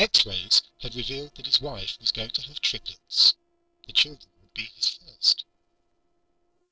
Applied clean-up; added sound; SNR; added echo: neural separator model SepFormer DNS4.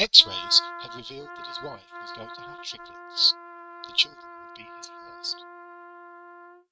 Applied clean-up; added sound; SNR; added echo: neural mask model RNNoise.